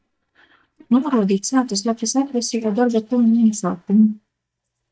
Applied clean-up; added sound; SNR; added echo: neural mask model DeepFilterNet 3.